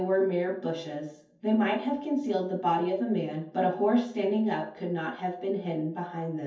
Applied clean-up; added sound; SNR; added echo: none; none; none; reverberation time 0.5 s.